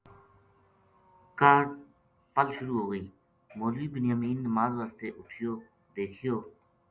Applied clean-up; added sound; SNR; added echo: none; none; none; none.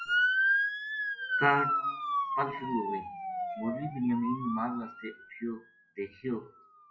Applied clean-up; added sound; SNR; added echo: classical method WPE with log-MMSE.